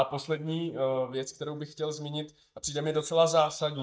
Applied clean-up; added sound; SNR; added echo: neural mask model DeepFilterNet 3.